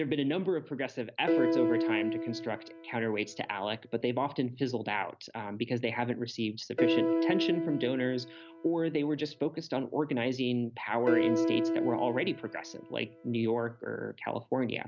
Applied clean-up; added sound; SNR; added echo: none; Piano; 1 dB; none.